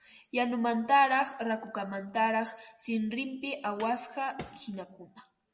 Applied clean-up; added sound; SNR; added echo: none; none; none; none.